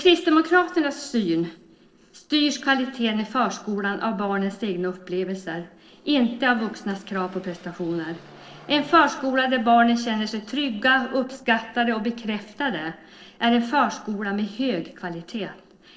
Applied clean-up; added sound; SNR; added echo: neural separator model SepFormer DNS4.